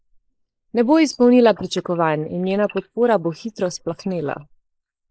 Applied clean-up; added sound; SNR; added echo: neural mask model Resemble Enhance denoiser.